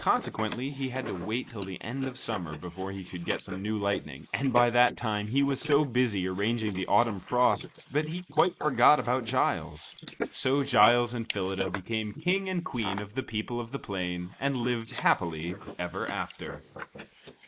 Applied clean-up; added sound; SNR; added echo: neural mask model Resemble Enhance denoiser.